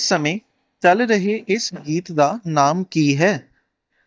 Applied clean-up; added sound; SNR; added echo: neural mask model DeepFilterNet 3.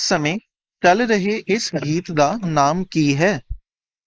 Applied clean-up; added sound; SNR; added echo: neural mask model Resemble Enhance denoiser.